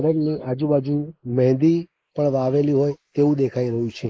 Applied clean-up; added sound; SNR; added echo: neural mask model Resemble Enhance denoiser.